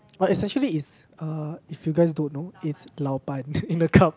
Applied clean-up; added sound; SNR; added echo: none; none; none; none.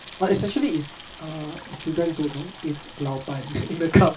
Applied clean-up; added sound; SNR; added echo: none; Sink (filling or washing) / Water tap, faucet; 13 dB; reverberation time 0.2 s.